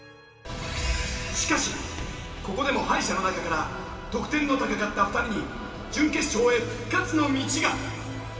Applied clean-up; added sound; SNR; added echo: none; Walk, footsteps; 15 dB; reverberation time 2.4 s.